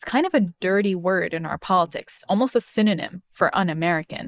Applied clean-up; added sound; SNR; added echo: neural mask model Resemble Enhance denoiser.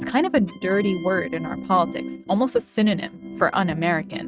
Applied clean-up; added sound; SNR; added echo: neural mask model RNNoise.